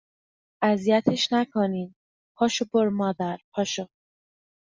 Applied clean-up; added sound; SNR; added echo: none; none; none; none.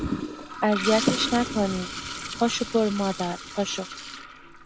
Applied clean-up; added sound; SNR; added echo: none; Toilet flush; 6 dB; none.